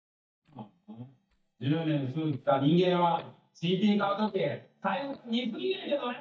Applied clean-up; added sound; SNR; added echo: neural mask model DeepFilterNet 3.